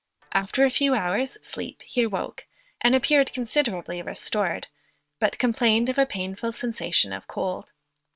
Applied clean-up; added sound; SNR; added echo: neural separator model SepFormer WHAM!.